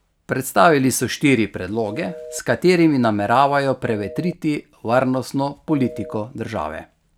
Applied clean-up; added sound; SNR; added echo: none; Telephone; 17 dB; none.